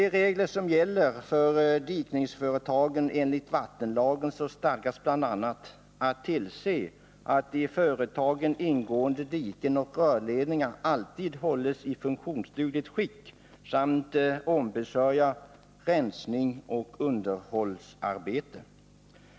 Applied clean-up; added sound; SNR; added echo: none; none; none; none.